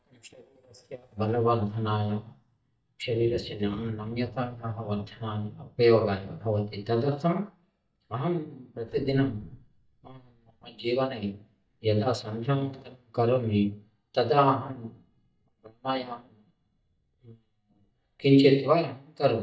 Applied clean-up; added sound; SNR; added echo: neural mask model DeepFilterNet 3.